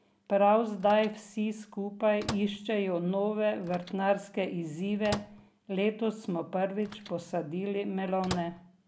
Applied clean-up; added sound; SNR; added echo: none; Microwave oven; 15 dB; none.